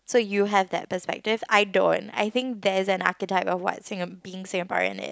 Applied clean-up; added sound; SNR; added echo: none; none; none; none.